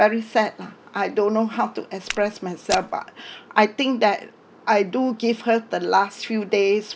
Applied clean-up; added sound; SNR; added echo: none; Walk, footsteps; 12 dB; none.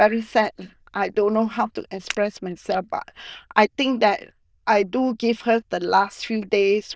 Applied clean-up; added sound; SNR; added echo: neural diffusion model UNIVERSE++.